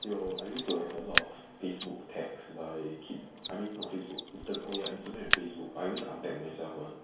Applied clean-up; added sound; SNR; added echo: none; Mechanisms; 0 dB; reverberation time 0.6 s.